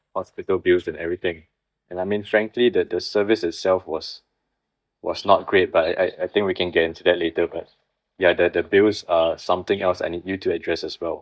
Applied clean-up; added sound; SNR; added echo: neural mask model DeepFilterNet 3.